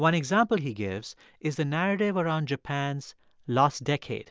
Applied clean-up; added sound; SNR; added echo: none; none; none; none.